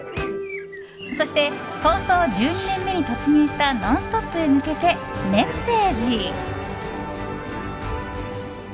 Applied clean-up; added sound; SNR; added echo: none; Bird; 19 dB; none.